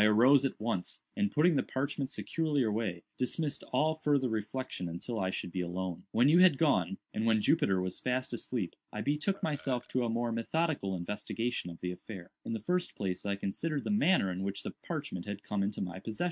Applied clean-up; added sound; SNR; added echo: neural mask model RNNoise.